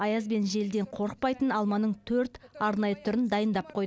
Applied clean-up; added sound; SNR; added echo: none; none; none; none.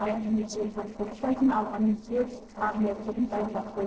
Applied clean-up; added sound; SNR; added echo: neural separator model SepFormer DNS4.